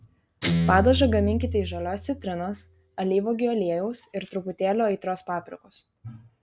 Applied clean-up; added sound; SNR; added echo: none; Guitar; 6 dB; none.